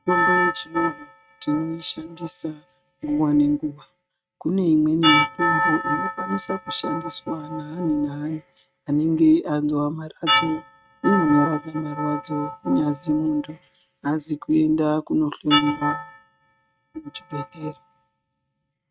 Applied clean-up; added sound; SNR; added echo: neural mask model RNNoise.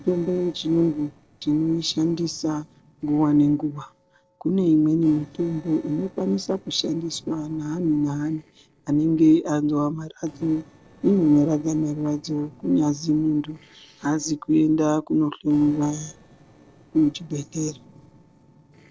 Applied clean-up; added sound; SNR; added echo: neural separator model SepFormer DNS4.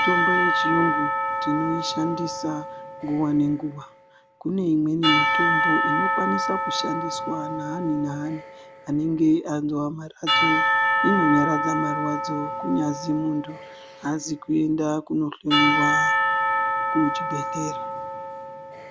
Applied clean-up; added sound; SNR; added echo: none; Church bell / Percussion; -1 dB; none.